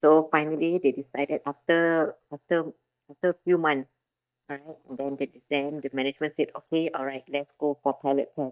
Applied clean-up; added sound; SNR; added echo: neural mask model DeepFilterNet 3.